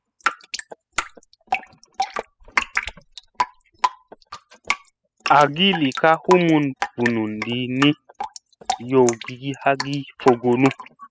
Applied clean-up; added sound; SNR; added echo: classical method spectral subtraction.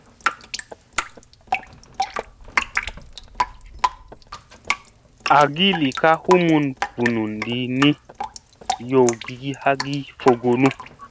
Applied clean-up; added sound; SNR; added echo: none; Drip; 7 dB; none.